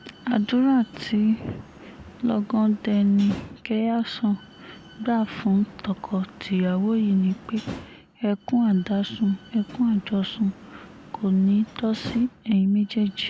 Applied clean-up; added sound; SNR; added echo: none; Slam; 19 dB; none.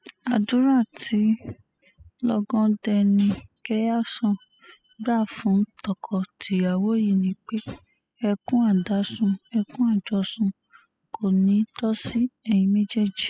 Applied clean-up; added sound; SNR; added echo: classical method spectral subtraction.